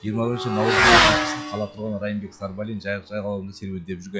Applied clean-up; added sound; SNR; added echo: classical method log-MMSE.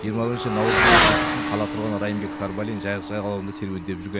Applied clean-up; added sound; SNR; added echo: none; Motorcycle / Accelerating, revving, vroom; -4 dB; none.